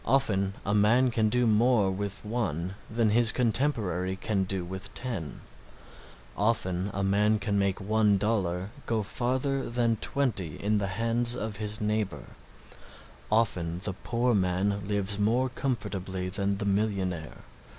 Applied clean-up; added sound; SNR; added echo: none; none; none; none.